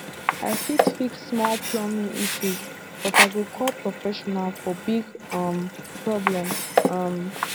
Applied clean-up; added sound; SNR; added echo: none; Sink (filling or washing); -1 dB; none.